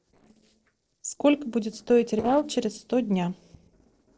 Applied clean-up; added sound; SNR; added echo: neural separator model SepFormer DNS4.